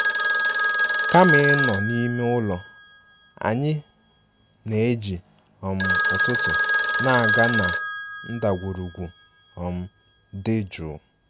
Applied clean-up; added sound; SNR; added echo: none; Telephone; 1 dB; none.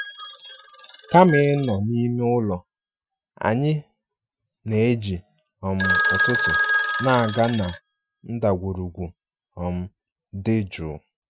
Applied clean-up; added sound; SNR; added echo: classical method Wiener filter.